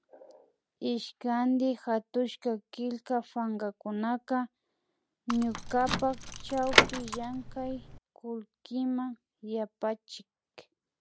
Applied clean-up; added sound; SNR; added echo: none; Door / Car; -2 dB; none.